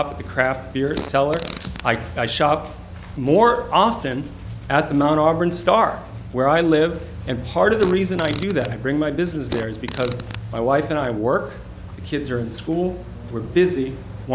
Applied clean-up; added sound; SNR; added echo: none; Fart; 12 dB; none.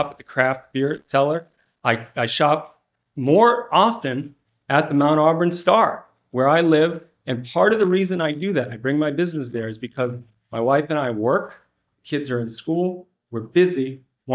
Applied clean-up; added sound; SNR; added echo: neural mask model DeepFilterNet 3.